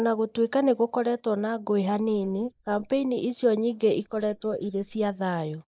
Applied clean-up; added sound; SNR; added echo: neural mask model Resemble Enhance denoiser.